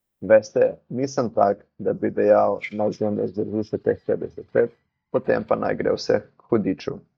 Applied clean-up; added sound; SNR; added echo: neural mask model DeepFilterNet 3.